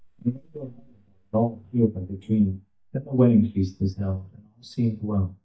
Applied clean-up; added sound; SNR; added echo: neural mask model DeepFilterNet 3.